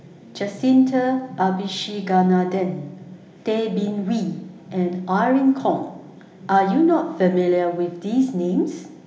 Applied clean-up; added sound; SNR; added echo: none; none; none; reverberation time 0.8 s.